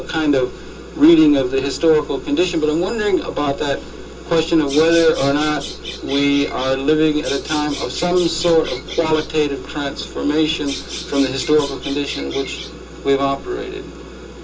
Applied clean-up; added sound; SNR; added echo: none; Bird vocalization, bird call, bird song; 13 dB; reverberation time 0.2 s.